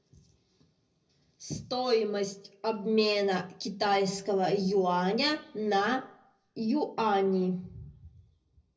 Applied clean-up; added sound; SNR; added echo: none; none; none; reverberation time 0.4 s.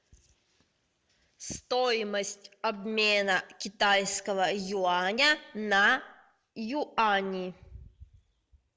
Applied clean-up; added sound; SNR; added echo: none; none; none; none.